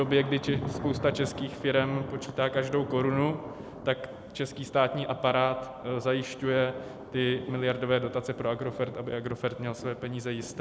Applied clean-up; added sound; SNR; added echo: none; Thunder; 12 dB; none.